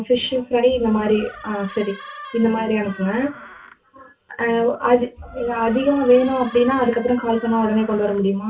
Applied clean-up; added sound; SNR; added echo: none; Door; 18 dB; reverberation time 0.2 s.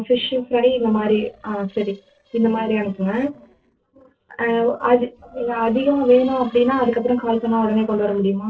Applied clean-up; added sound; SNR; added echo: neural separator model SepFormer DNS4.